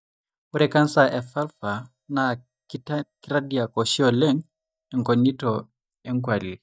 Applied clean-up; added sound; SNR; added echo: neural mask model DeepFilterNet 3.